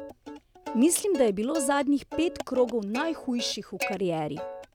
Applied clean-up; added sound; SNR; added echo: none; Plucked string instrument; 11 dB; none.